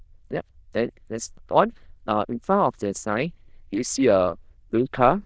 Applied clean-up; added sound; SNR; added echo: neural diffusion model UNIVERSE++.